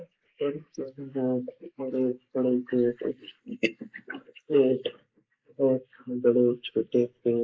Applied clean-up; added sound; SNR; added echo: neural mask model Resemble Enhance denoiser.